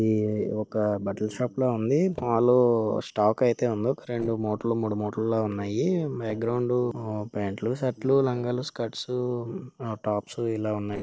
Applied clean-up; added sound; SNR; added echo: neural separator model SepFormer DNS4.